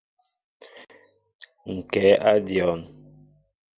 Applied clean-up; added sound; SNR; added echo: none; none; none; none.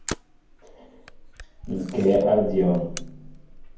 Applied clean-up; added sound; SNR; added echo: none; Camera; 12 dB; reverberation time 0.9 s.